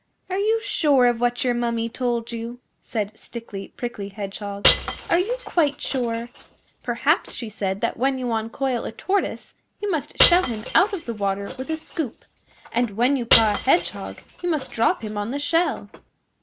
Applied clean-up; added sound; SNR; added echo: none; Shatter / Crushing; 2 dB; none.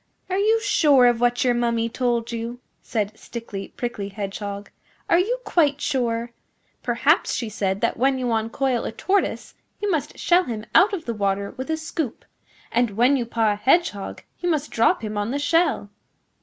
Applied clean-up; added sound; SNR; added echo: none; none; none; none.